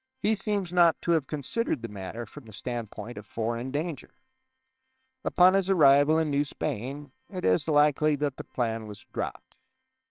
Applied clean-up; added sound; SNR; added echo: neural separator model SepFormer WHAMR!.